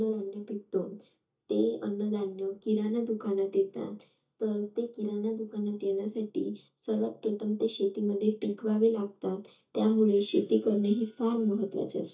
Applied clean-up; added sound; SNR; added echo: neural mask model DeepFilterNet 3.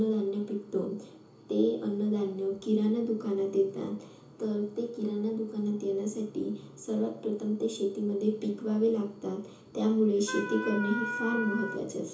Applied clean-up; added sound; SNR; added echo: none; Wind instrument, woodwind instrument; 6 dB; reverberation time 0.7 s.